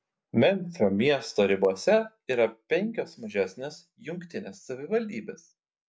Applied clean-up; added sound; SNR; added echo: none; none; none; none.